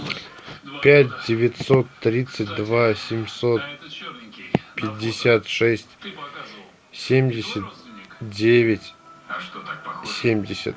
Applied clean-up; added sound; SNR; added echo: none; none; none; none.